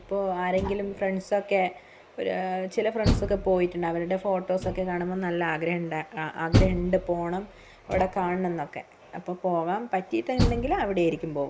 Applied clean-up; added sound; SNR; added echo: none; Door; 5 dB; none.